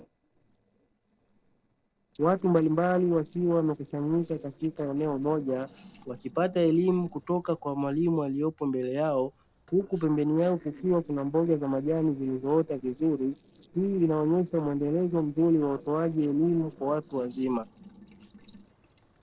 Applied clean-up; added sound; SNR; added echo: neural separator model SepFormer DNS4.